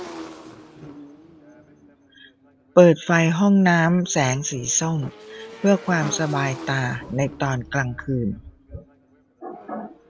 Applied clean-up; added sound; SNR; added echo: none; Motorcycle / Engine; 18 dB; none.